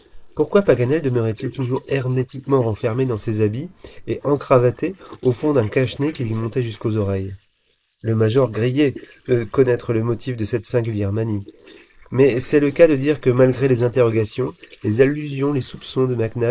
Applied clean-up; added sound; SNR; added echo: neural mask model Resemble Enhance denoiser.